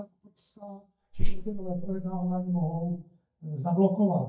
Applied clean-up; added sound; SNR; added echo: neural mask model DeepFilterNet 3.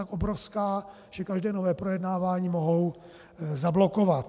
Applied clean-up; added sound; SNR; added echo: none; none; none; none.